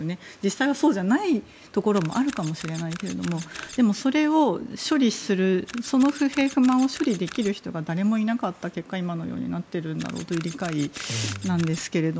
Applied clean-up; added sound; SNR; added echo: none; Camera; 19 dB; none.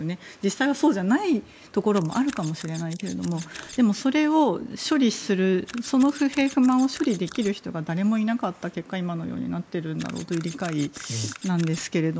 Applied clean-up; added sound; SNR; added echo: neural mask model Resemble Enhance denoiser.